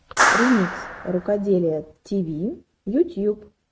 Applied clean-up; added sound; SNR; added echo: neural mask model RNNoise.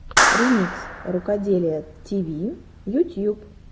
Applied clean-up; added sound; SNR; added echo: none; Clapping; 1 dB; none.